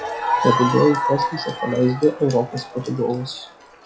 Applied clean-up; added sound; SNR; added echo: classical method log-MMSE.